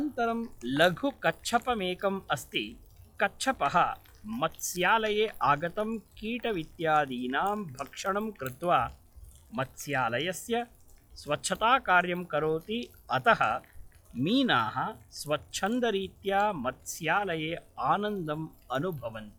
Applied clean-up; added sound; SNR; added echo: classical method log-MMSE.